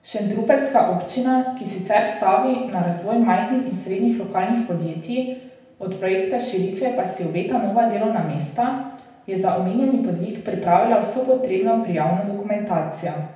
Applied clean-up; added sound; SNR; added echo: none; none; none; reverberation time 0.8 s.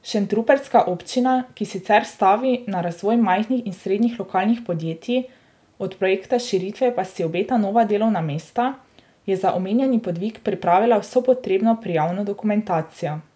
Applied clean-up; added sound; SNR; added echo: none; none; none; none.